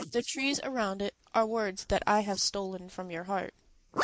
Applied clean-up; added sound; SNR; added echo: neural mask model Resemble Enhance denoiser.